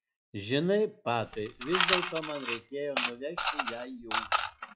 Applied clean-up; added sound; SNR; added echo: classical method log-MMSE.